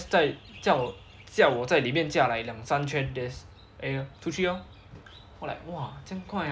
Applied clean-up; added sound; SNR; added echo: none; none; none; none.